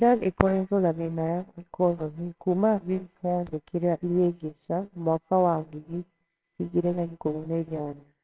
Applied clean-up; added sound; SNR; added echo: neural separator model SepFormer WHAMR!.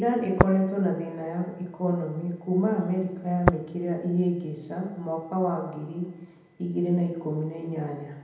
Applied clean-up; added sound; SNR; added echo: none; Tap; 5 dB; reverberation time 0.9 s.